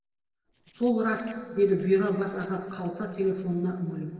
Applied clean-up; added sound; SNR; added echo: neural separator model SepFormer DNS4.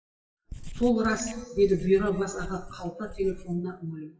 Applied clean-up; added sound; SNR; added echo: classical method WPE with log-MMSE.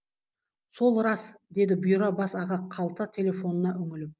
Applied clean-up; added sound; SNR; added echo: none; none; none; none.